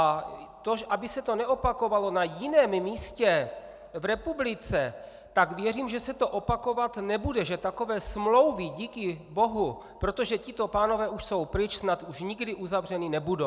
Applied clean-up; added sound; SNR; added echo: none; none; none; none.